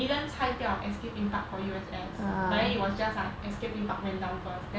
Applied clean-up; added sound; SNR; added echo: none; none; none; none.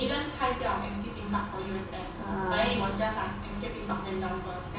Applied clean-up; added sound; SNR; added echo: none; none; none; reverberation time 0.7 s.